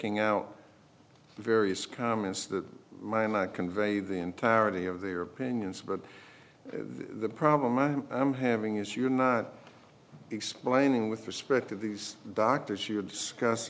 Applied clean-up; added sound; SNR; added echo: none; none; none; none.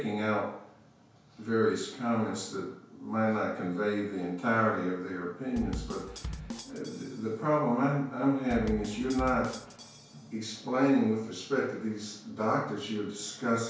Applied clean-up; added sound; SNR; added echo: none; Bass drum / Snare drum; 10 dB; reverberation time 0.5 s.